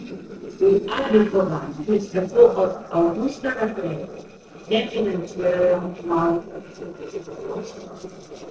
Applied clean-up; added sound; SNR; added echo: neural separator model SepFormer DNS4.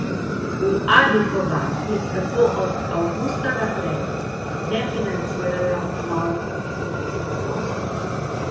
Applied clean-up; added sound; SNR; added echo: none; Fire; 1 dB; reverberation time 0.9 s.